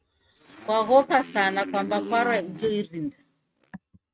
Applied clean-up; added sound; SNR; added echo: neural mask model RNNoise.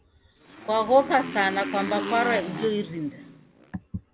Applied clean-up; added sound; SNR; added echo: none; Motorcycle; 9 dB; none.